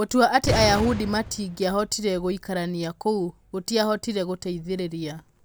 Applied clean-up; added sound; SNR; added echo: none; Boom; 5 dB; none.